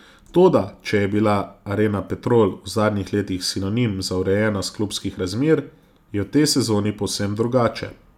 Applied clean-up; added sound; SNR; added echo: none; none; none; none.